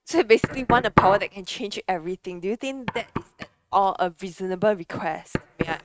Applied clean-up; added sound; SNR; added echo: neural mask model RNNoise.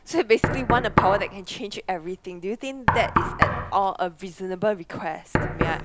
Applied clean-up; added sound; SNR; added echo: none; Knock; 1 dB; none.